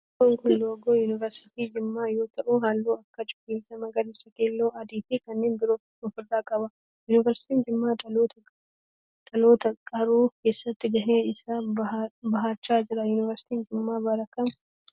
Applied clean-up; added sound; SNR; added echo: none; none; none; none.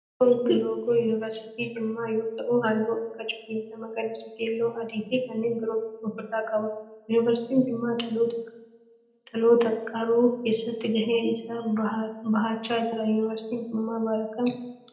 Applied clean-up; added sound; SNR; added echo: none; none; none; reverberation time 0.7 s.